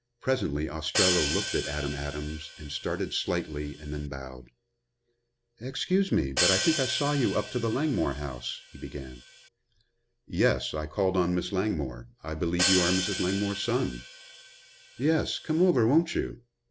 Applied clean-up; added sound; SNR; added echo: none; Hi-hat; 4 dB; none.